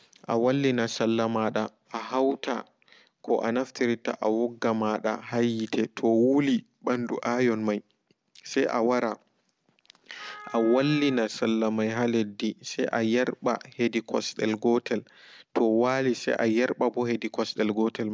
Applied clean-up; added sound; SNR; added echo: none; Wind instrument, woodwind instrument; 20 dB; none.